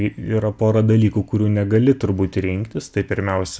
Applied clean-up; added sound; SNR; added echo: none; none; none; none.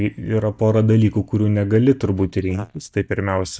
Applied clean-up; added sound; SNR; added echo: neural mask model DeepFilterNet 3.